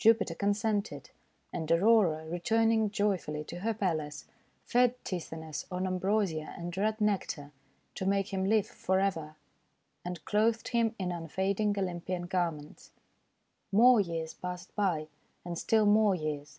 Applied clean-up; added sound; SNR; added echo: none; none; none; none.